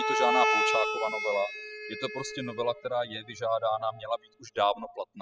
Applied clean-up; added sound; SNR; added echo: classical method spectral subtraction.